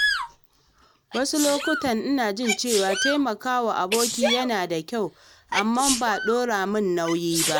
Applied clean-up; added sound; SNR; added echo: none; Sneeze; 5 dB; none.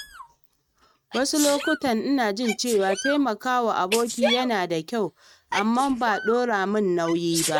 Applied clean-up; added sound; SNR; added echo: neural mask model RNNoise.